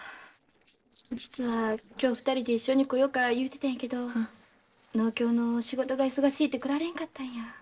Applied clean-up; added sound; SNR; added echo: neural separator model SepFormer DNS4.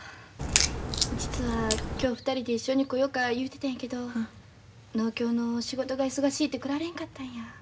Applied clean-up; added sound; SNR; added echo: none; Crack; -1 dB; none.